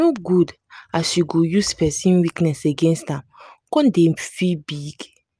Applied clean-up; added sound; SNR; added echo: none; none; none; none.